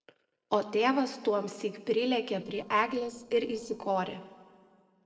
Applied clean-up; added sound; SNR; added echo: neural separator model SepFormer DNS4.